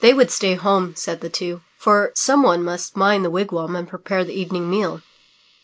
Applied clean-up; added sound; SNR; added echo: neural mask model Resemble Enhance denoiser.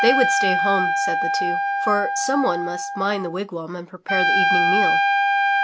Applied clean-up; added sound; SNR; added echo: none; Trumpet; -4 dB; none.